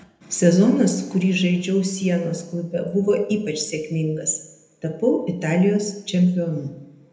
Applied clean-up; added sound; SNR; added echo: none; none; none; reverberation time 0.8 s.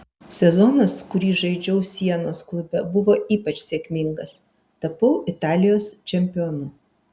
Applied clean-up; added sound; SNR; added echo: none; none; none; none.